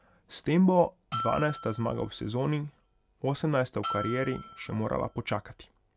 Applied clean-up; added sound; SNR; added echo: none; Bell; 10 dB; none.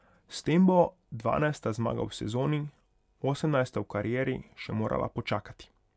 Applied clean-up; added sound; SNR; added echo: none; none; none; none.